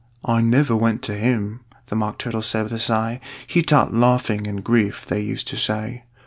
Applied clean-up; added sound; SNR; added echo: none; none; none; none.